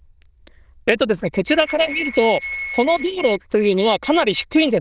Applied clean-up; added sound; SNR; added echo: neural diffusion model UNIVERSE++.